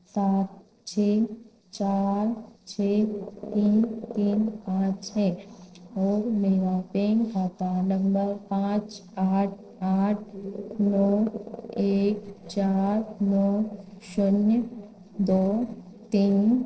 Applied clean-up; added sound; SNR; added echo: neural separator model SepFormer DNS4.